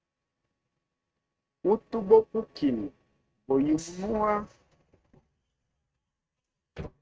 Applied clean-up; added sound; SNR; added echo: neural mask model RNNoise.